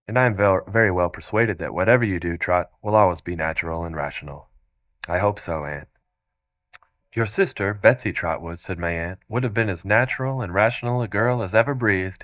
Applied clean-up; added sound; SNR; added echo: neural mask model DeepFilterNet 3.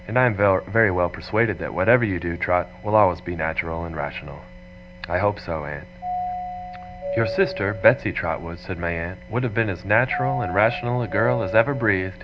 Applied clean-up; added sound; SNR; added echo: none; Doorbell; 7 dB; none.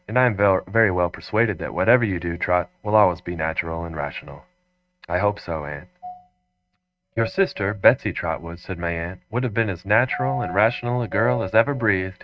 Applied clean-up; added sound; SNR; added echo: neural mask model RNNoise.